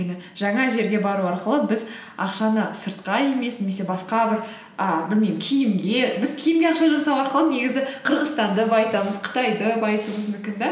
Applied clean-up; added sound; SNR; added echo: none; none; none; none.